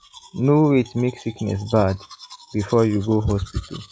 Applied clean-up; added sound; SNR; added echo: classical method log-MMSE.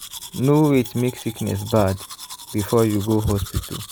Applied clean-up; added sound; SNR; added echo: none; Domestic sounds, home sounds; 16 dB; none.